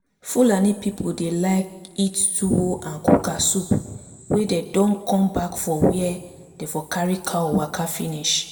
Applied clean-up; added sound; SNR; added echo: none; none; none; reverberation time 1.2 s.